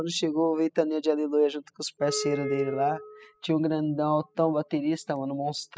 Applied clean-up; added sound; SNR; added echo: classical method spectral subtraction.